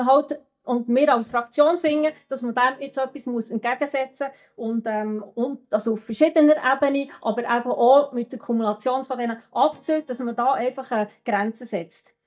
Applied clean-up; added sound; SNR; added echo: neural mask model DeepFilterNet 3.